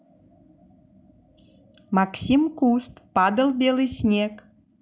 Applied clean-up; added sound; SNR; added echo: none; none; none; none.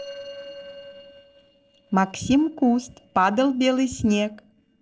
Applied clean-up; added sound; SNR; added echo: neural separator model SepFormer DNS4.